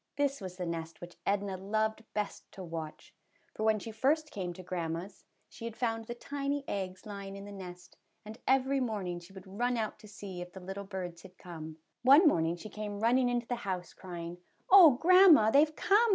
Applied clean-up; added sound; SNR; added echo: none; none; none; none.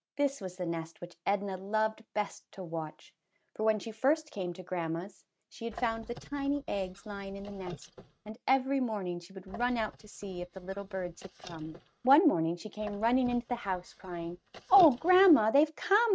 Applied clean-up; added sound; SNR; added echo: neural mask model RNNoise.